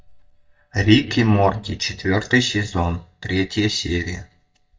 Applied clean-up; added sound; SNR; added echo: neural mask model DeepFilterNet 3.